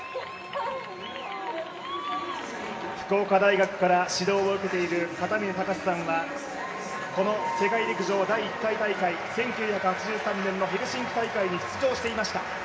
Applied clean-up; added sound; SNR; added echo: none; none; none; reverberation time 2.0 s.